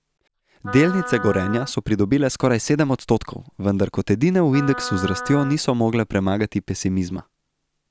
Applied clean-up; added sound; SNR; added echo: none; Wind instrument, woodwind instrument; 12 dB; none.